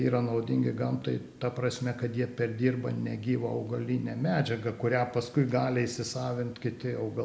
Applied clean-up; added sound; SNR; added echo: none; none; none; none.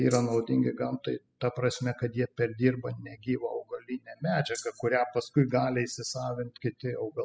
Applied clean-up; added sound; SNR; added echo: classical method spectral subtraction.